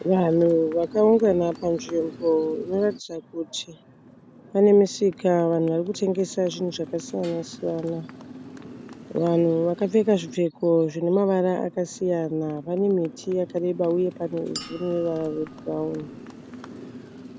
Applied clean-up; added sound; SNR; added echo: none; Chink, clink + Motorcycle; 18 dB; none.